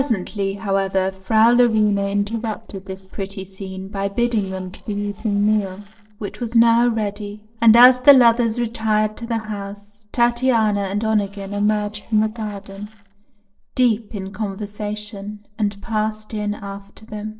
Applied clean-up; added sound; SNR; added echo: neural separator model SepFormer DNS4.